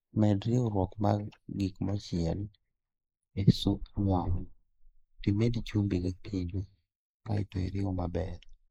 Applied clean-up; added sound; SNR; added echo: neural mask model Resemble Enhance denoiser.